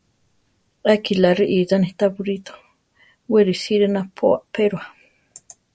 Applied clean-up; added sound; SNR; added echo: none; none; none; none.